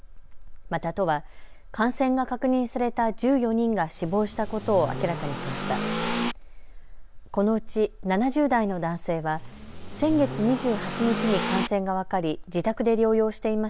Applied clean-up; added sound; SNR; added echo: none; Accelerating, revving, vroom / Car; 6 dB; none.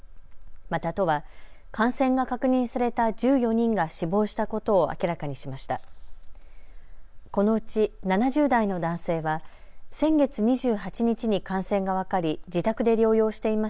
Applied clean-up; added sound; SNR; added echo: none; none; none; none.